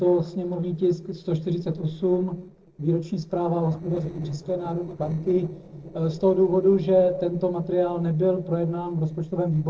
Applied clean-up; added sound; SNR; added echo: neural separator model SepFormer DNS4.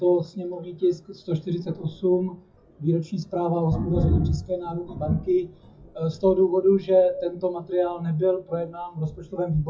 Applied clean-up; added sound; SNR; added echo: classical method WPE with log-MMSE.